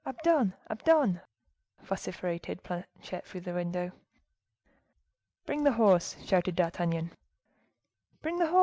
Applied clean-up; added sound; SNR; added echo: none; none; none; none.